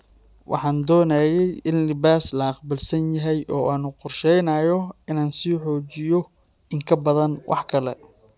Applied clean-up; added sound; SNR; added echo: none; none; none; none.